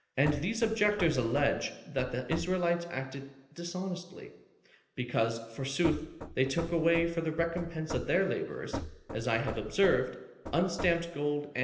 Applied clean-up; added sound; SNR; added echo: none; Knock / Wood; 11 dB; reverberation time 0.8 s.